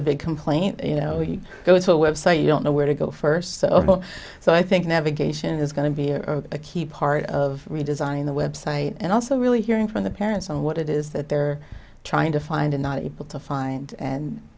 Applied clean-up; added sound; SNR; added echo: none; none; none; none.